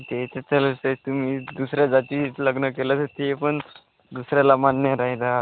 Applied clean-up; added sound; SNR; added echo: none; none; none; none.